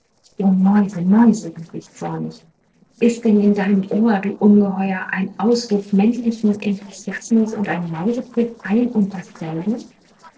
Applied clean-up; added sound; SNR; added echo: neural separator model SepFormer DNS4.